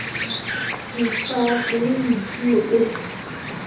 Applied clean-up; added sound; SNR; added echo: none; Insect; 3 dB; reverberation time 0.7 s.